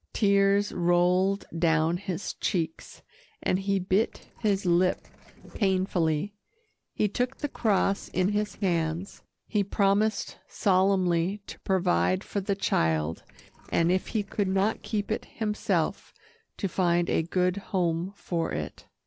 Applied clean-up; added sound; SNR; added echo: neural separator model SepFormer DNS4.